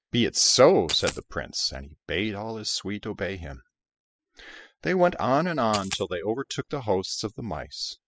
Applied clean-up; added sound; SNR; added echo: classical method spectral subtraction.